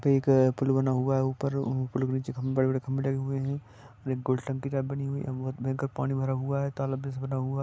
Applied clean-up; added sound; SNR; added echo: none; none; none; none.